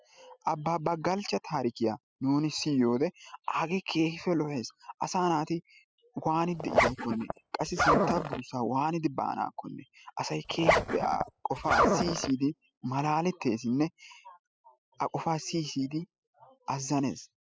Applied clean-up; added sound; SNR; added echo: classical method spectral subtraction.